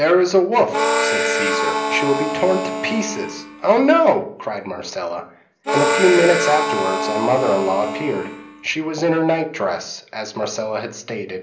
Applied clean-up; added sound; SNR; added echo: none; Harmonica; 2 dB; reverberation time 0.5 s.